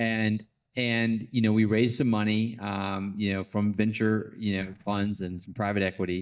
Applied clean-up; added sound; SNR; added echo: neural mask model DeepFilterNet 3.